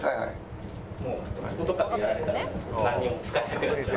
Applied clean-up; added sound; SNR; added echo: none; none; none; none.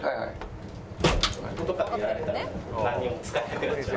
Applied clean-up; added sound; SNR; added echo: none; Slam; 4 dB; none.